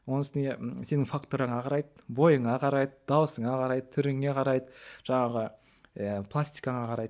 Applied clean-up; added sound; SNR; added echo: none; none; none; none.